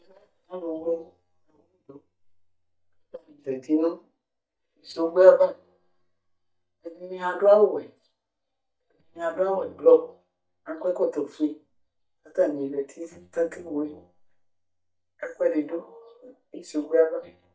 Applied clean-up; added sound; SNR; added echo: neural mask model DeepFilterNet 3.